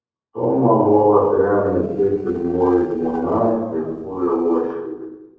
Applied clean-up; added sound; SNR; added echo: neural separator model SepFormer DNS4.